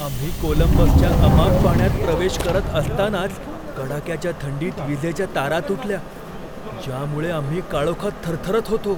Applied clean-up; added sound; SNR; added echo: none; Subway, metro, underground; -3 dB; none.